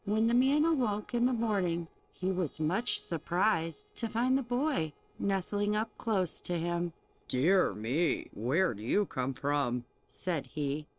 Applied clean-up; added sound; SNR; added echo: neural separator model SepFormer DNS4.